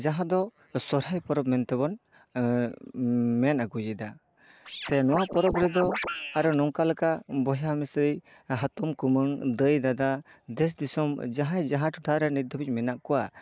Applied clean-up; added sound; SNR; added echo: neural mask model Resemble Enhance denoiser.